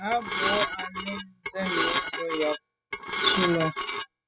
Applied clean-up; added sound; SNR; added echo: classical method spectral subtraction.